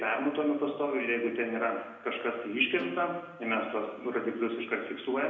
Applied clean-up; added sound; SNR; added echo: none; Snare drum; 16 dB; reverberation time 0.9 s.